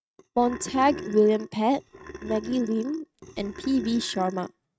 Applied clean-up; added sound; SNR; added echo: neural mask model RNNoise.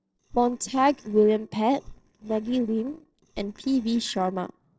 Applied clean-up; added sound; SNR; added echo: neural separator model SepFormer DNS4.